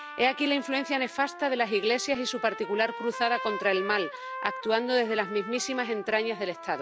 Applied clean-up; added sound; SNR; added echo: none; Trumpet; 11 dB; none.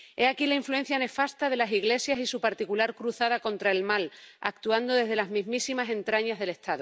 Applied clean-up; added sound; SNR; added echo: none; none; none; none.